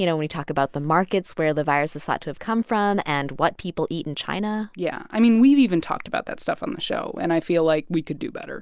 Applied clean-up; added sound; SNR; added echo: none; none; none; none.